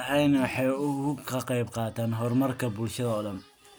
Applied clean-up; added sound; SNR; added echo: none; none; none; none.